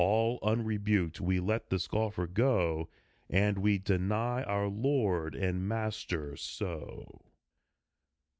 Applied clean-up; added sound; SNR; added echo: none; none; none; none.